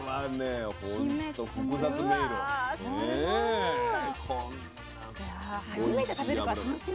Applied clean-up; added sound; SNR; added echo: none; none; none; none.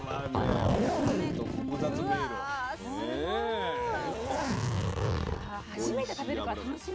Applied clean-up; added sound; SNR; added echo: none; Zipper (clothing); 0 dB; none.